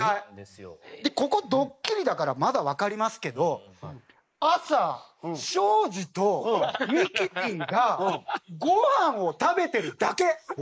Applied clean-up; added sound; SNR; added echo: neural mask model Resemble Enhance denoiser.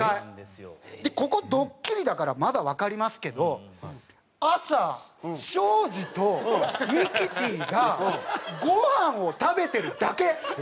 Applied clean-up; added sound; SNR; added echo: none; none; none; none.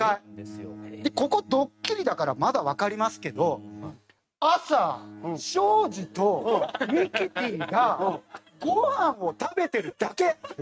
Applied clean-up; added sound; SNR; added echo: neural mask model RNNoise.